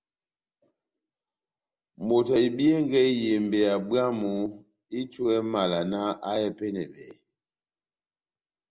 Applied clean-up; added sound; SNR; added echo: none; none; none; none.